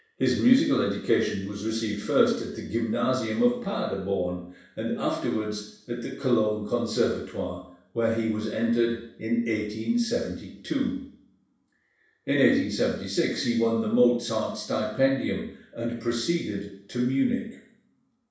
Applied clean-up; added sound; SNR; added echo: none; none; none; reverberation time 0.7 s.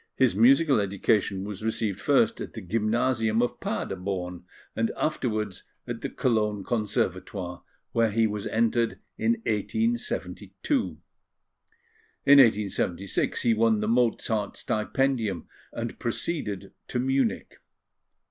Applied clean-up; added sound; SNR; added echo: none; none; none; none.